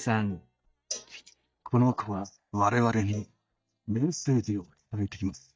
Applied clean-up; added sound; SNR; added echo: neural mask model DeepFilterNet 3.